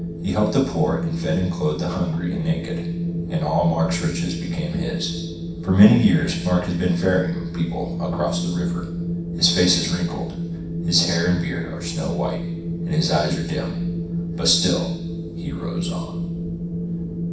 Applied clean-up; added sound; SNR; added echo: none; Wind; 3 dB; reverberation time 0.7 s.